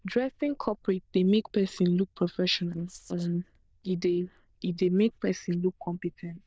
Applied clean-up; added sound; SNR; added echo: neural diffusion model UNIVERSE++.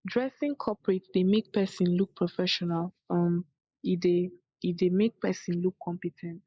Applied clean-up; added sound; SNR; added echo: neural mask model Resemble Enhance denoiser.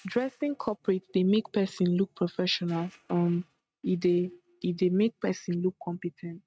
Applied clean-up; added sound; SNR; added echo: neural mask model RNNoise.